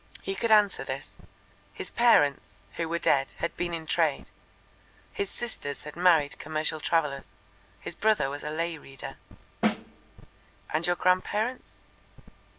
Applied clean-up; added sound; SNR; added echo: none; Snare drum; 3 dB; none.